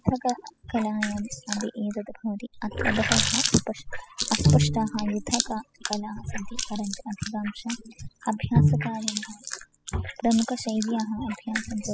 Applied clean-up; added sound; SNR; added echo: classical method spectral subtraction.